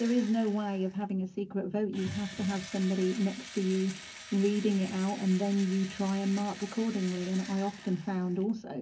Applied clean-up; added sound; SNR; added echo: none; Engine / Drill; 16 dB; reverberation time 0.3 s.